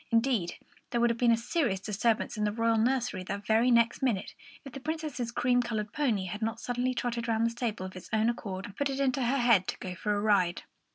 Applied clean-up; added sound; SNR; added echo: none; none; none; none.